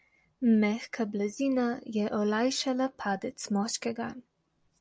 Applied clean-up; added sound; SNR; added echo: none; none; none; none.